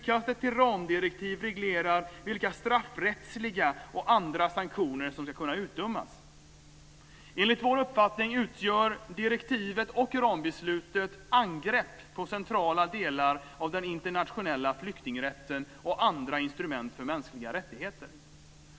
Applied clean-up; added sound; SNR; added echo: none; none; none; none.